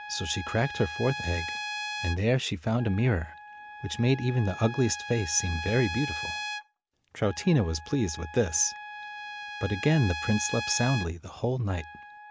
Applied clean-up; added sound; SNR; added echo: none; Trumpet; 10 dB; none.